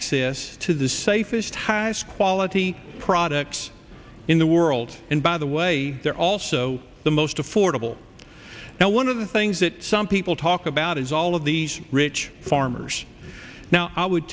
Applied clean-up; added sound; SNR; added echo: none; none; none; none.